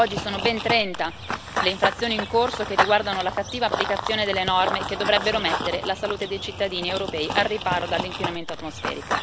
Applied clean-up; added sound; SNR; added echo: none; Run / Bird vocalization, bird call, bird song; 4 dB; none.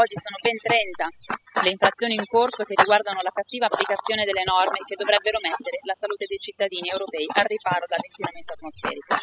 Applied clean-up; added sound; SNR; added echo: classical method spectral subtraction.